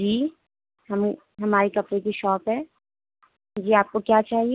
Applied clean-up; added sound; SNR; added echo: none; none; none; none.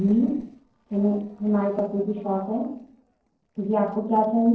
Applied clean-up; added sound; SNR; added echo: neural separator model SepFormer DNS4.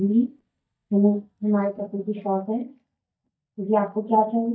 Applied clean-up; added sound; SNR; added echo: neural mask model DeepFilterNet 3.